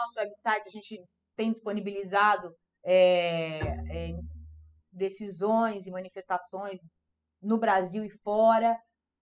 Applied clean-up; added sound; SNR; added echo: classical method spectral subtraction.